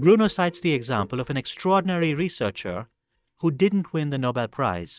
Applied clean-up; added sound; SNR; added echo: neural mask model DeepFilterNet 3.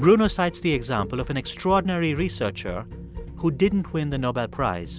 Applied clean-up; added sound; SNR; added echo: none; none; none; none.